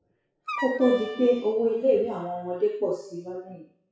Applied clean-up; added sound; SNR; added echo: classical method WPE with log-MMSE.